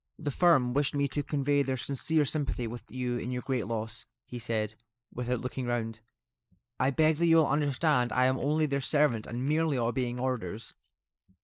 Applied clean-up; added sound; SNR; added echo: neural mask model Resemble Enhance denoiser.